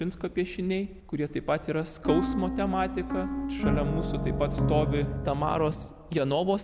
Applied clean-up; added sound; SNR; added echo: none; Piano; 1 dB; none.